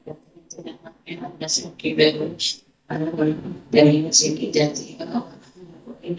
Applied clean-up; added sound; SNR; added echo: neural mask model DeepFilterNet 3.